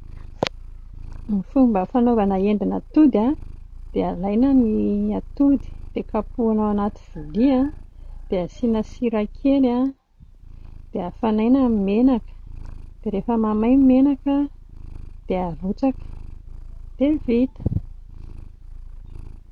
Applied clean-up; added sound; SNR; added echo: none; Purr; 15 dB; none.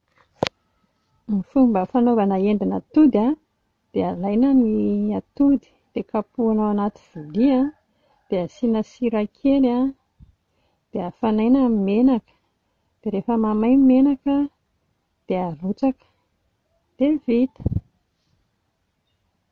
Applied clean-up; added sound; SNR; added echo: none; none; none; none.